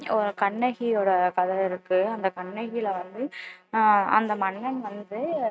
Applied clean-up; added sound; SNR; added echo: neural mask model RNNoise.